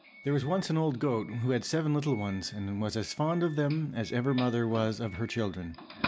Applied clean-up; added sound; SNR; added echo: none; Doorbell; 16 dB; none.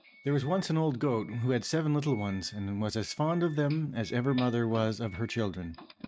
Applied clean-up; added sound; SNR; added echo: neural mask model RNNoise.